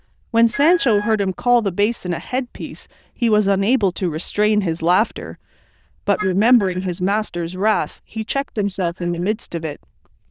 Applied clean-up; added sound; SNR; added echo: neural diffusion model UNIVERSE++.